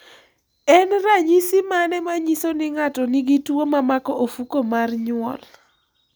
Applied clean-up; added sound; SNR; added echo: none; none; none; none.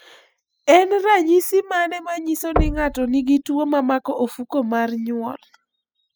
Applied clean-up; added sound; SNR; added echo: classical method spectral subtraction.